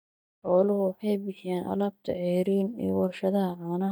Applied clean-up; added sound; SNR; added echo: neural mask model DeepFilterNet 3.